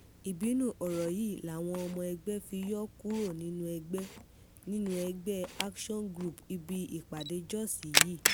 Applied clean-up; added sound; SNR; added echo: none; Camera; 2 dB; none.